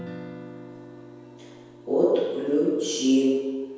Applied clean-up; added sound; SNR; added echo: none; Guitar; 18 dB; reverberation time 1.2 s.